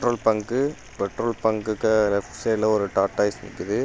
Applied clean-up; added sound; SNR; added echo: none; none; none; none.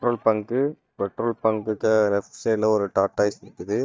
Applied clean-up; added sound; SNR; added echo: neural mask model DeepFilterNet 3.